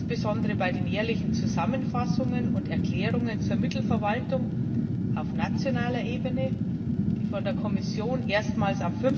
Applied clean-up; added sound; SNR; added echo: none; Fire; -5 dB; reverberation time 0.7 s.